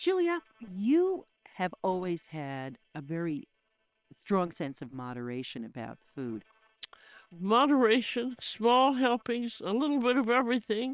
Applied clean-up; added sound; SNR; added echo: neural separator model SepFormer WHAM!.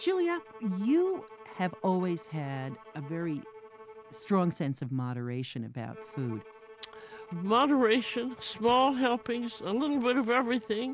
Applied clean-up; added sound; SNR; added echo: none; Bowed string instrument; 19 dB; none.